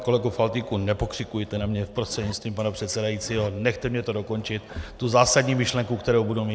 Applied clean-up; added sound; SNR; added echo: none; Zipper (clothing); 13 dB; none.